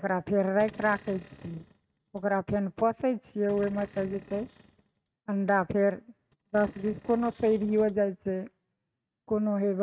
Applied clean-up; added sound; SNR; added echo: neural mask model RNNoise.